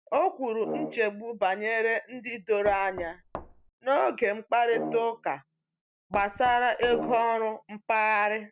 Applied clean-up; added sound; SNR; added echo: none; Brass instrument + Knock; 11 dB; none.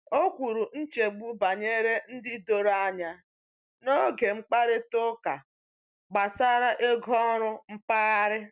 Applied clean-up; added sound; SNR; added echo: none; none; none; none.